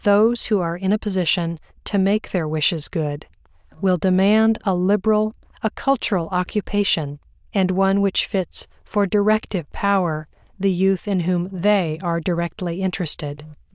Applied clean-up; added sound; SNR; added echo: neural diffusion model UNIVERSE++.